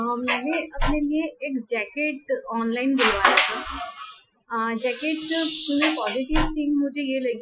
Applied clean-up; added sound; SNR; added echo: classical method Wiener filter.